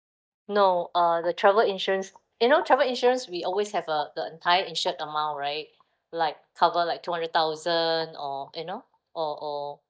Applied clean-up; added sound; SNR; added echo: neural mask model DeepFilterNet 3.